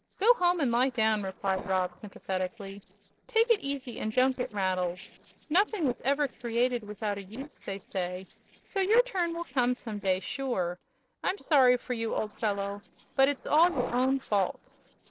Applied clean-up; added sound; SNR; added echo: neural separator model SepFormer DNS4.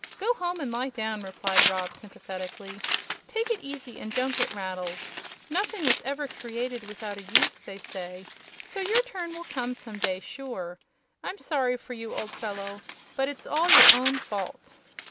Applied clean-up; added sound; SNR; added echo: none; Tearing; -1 dB; none.